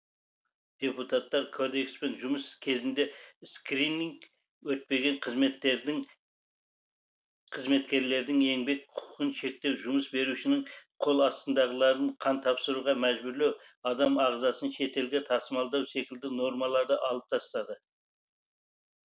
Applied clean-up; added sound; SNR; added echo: none; none; none; none.